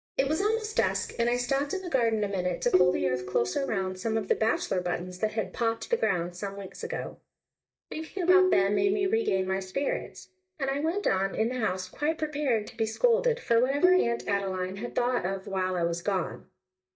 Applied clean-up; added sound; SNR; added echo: neural mask model DeepFilterNet 3.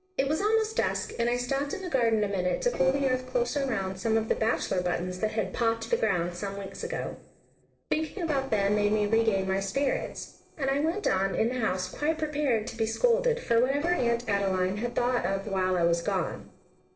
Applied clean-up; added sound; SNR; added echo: neural separator model SepFormer DNS4.